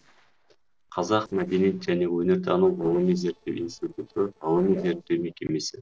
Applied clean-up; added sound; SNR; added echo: neural separator model SepFormer DNS4.